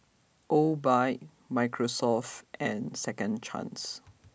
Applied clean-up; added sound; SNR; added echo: none; none; none; none.